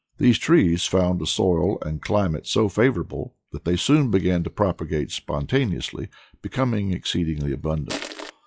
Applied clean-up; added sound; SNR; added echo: classical method log-MMSE.